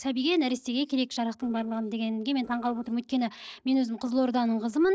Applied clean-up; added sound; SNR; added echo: neural separator model SepFormer DNS4.